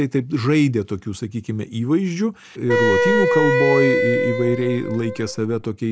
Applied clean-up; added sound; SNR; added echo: none; Wind instrument, woodwind instrument; -2 dB; none.